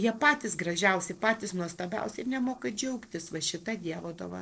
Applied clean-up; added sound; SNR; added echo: neural separator model SepFormer DNS4.